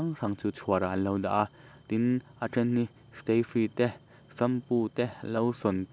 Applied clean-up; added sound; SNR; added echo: none; none; none; none.